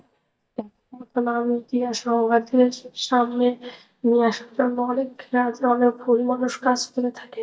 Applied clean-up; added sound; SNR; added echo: neural mask model DeepFilterNet 3.